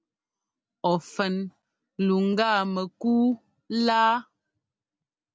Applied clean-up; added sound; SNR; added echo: none; none; none; none.